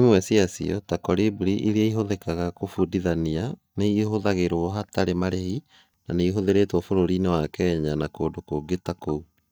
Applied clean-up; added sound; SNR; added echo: neural mask model DeepFilterNet 3.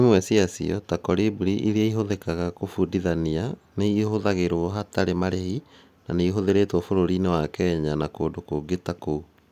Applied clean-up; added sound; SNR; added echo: none; none; none; none.